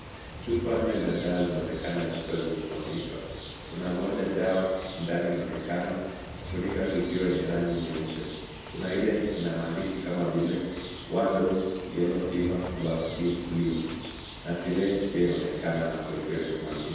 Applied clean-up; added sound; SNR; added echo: none; Bird; 11 dB; reverberation time 1.2 s.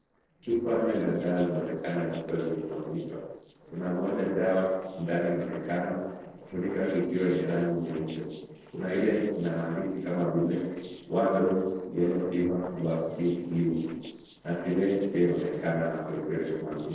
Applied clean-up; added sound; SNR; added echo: neural separator model SepFormer DNS4.